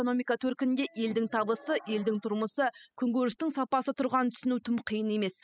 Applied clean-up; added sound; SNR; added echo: classical method spectral subtraction.